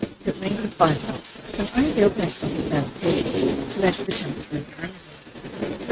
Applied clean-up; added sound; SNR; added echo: neural mask model RNNoise.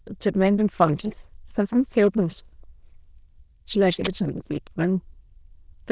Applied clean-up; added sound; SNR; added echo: neural diffusion model UNIVERSE++.